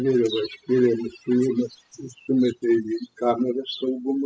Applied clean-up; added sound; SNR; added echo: classical method spectral subtraction.